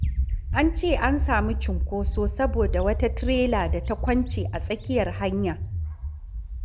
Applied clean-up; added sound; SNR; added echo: none; Bird; 1 dB; none.